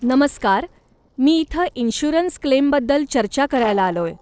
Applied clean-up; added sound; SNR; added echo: neural separator model SepFormer DNS4.